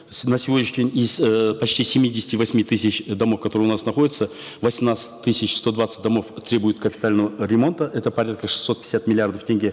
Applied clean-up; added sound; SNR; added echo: none; none; none; none.